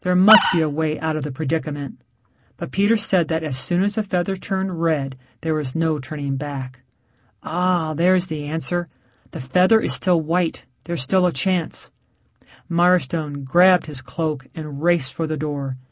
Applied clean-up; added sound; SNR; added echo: none; Animal; -1 dB; none.